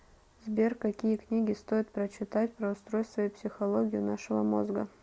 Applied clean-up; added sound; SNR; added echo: none; none; none; none.